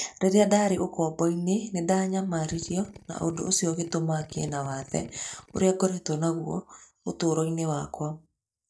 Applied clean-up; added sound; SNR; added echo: neural mask model DeepFilterNet 3.